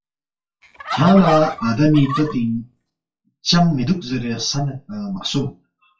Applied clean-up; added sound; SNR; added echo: classical method WPE with log-MMSE.